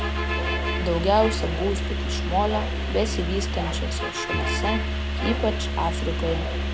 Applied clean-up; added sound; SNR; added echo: none; Bus + Musical instrument; -2 dB; none.